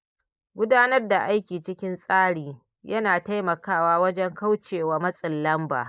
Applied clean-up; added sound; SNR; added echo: neural mask model Resemble Enhance denoiser.